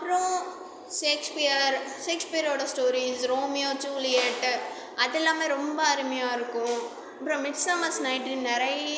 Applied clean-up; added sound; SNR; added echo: none; none; none; none.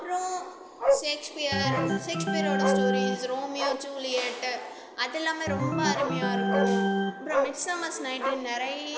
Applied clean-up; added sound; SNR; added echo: none; Bark + Organ; -3 dB; none.